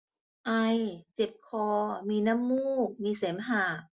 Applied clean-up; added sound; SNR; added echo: none; none; none; none.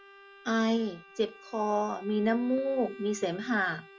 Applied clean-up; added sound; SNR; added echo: none; Bowed string instrument; 19 dB; none.